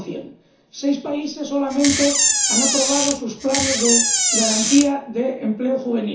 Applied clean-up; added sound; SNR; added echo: none; Door; -2 dB; reverberation time 0.9 s.